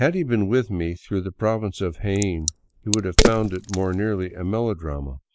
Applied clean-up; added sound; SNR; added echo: neural mask model Resemble Enhance denoiser.